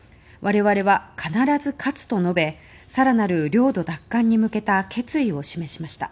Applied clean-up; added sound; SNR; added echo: none; none; none; none.